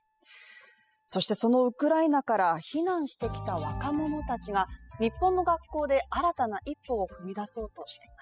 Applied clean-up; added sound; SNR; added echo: classical method spectral subtraction.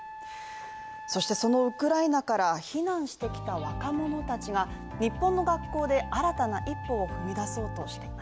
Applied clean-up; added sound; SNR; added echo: none; Wind instrument, woodwind instrument; 15 dB; none.